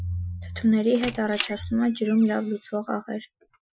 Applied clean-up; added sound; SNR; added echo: classical method Wiener filter.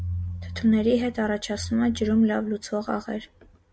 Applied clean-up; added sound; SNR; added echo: none; none; none; none.